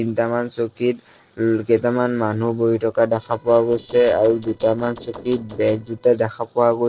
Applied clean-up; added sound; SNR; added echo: neural separator model SepFormer DNS4.